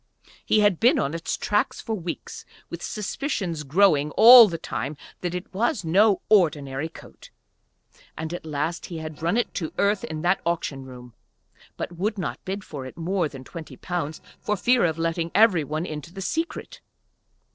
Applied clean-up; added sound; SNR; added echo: neural separator model SepFormer DNS4.